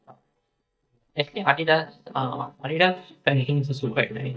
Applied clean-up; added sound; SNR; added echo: neural mask model DeepFilterNet 3.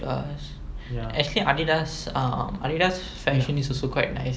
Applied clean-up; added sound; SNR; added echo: none; none; none; none.